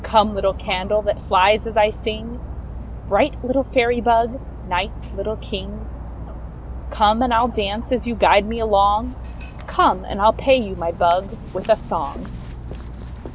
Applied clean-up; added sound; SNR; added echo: none; Dog; 11 dB; none.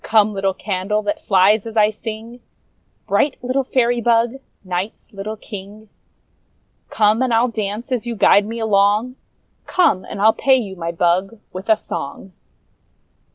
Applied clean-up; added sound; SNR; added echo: none; none; none; none.